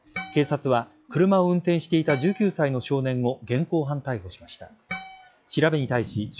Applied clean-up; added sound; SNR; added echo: classical method log-MMSE.